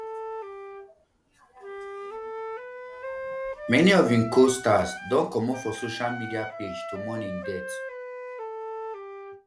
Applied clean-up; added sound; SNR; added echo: none; Wind instrument, woodwind instrument; 9 dB; none.